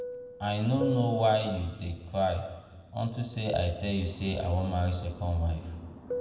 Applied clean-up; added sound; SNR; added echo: none; Fixed-wing aircraft, airplane; 12 dB; reverberation time 1.5 s.